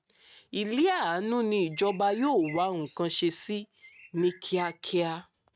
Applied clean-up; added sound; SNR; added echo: neural mask model RNNoise.